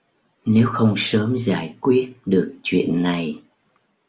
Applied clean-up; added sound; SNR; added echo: none; none; none; none.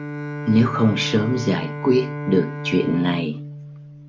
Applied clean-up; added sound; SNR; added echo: none; Bowed string instrument; 8 dB; none.